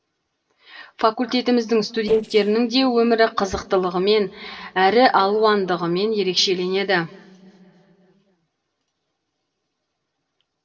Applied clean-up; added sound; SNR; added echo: neural separator model SepFormer DNS4.